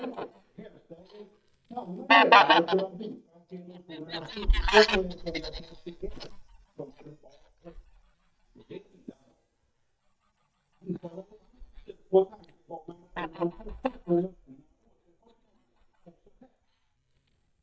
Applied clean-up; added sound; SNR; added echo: neural mask model DeepFilterNet 3.